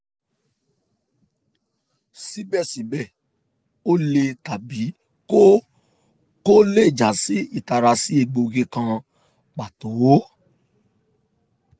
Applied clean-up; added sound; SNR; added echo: none; none; none; none.